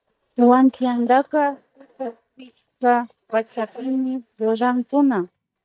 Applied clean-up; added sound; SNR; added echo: neural mask model DeepFilterNet 3.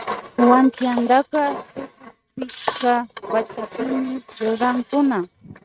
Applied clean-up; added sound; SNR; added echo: neural mask model RNNoise.